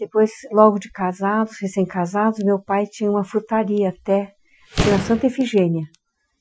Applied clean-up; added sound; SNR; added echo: classical method Wiener filter.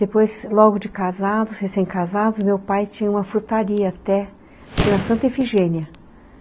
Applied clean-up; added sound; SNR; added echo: none; Boom; 7 dB; none.